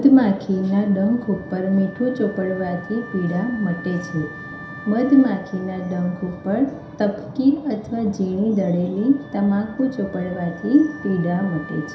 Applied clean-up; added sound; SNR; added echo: none; Wind instrument, woodwind instrument; 20 dB; reverberation time 0.7 s.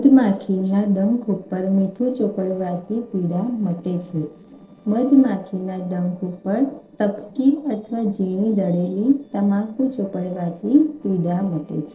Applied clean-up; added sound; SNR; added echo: neural separator model SepFormer DNS4.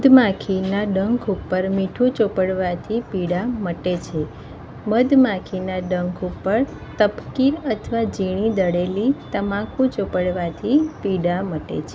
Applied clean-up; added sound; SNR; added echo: none; none; none; none.